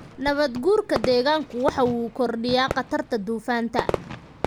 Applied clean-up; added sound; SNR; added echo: none; Fireworks; 9 dB; none.